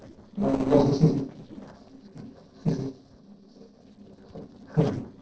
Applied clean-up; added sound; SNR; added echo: neural separator model SepFormer DNS4.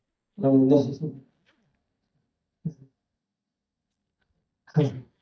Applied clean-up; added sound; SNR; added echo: neural mask model DeepFilterNet 3.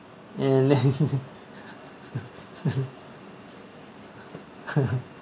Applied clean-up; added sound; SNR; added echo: none; none; none; none.